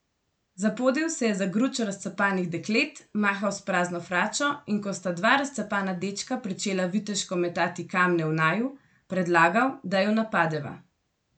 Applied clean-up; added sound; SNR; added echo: none; none; none; none.